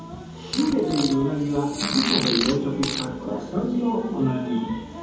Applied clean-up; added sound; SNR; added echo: none; Fart; 6 dB; reverberation time 1.2 s.